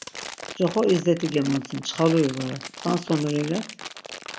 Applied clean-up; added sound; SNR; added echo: none; Crumpling, crinkling; 13 dB; none.